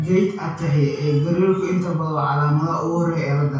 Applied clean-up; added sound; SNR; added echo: none; none; none; reverberation time 0.5 s.